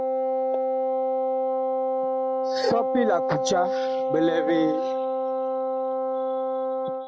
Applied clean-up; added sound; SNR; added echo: none; Wind instrument, woodwind instrument; -4 dB; none.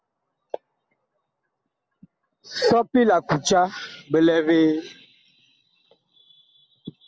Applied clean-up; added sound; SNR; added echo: none; none; none; none.